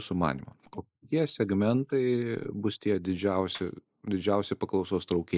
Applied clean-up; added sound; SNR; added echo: neural mask model Resemble Enhance denoiser.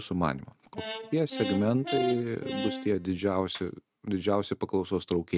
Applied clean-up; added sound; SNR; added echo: neural mask model RNNoise.